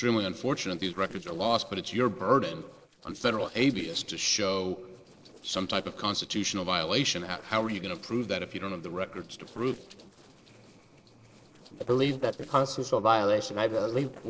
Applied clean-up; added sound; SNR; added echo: neural separator model SepFormer DNS4.